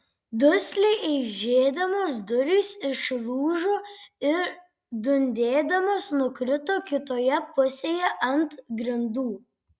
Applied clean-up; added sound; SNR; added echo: none; none; none; none.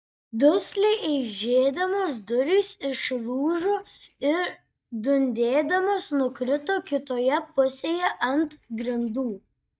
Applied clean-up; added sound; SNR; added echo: neural mask model DeepFilterNet 3.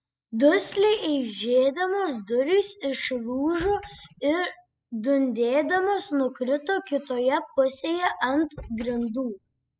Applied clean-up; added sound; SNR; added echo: classical method spectral subtraction.